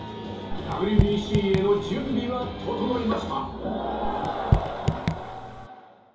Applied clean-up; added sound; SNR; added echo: none; Raindrop / Drip; 0 dB; reverberation time 2.8 s.